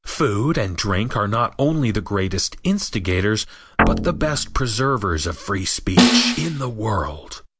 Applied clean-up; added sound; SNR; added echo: none; Guitar + Snare drum; -1 dB; none.